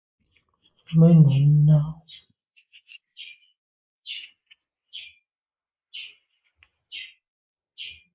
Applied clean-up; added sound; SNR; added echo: neural mask model Resemble Enhance denoiser.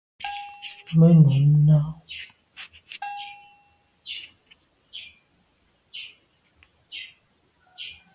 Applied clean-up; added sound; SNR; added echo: none; Bell; 18 dB; none.